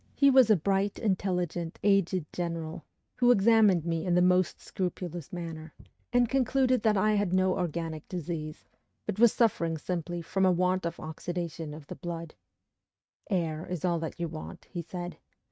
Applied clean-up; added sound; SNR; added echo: neural mask model RNNoise.